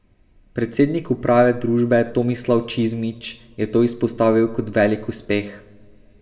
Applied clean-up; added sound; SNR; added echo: none; none; none; reverberation time 1.0 s.